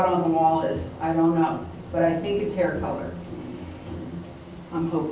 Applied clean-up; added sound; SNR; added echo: none; Engine; 18 dB; reverberation time 0.6 s.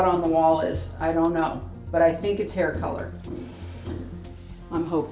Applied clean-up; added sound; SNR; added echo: none; none; none; none.